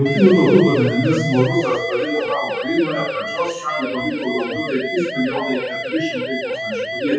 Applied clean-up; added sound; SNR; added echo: classical method WPE with log-MMSE.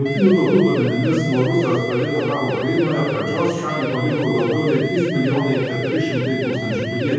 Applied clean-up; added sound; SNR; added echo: none; Siren; 8 dB; reverberation time 1.3 s.